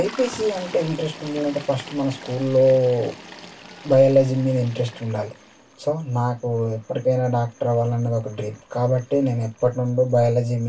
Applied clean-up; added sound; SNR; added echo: none; Toilet flush; 20 dB; reverberation time 0.2 s.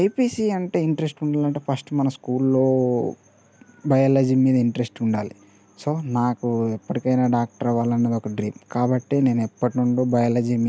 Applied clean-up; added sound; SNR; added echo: none; none; none; none.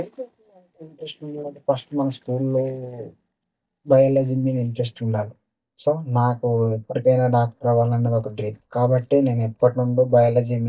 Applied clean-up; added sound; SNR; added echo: neural mask model DeepFilterNet 3.